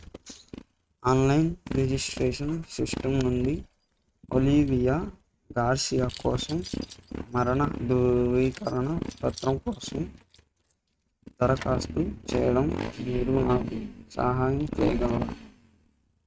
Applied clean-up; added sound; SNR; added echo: neural mask model RNNoise.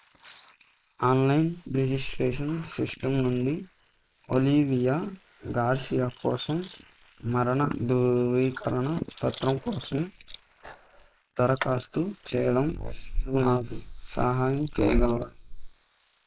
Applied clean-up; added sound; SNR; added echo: neural mask model Resemble Enhance denoiser.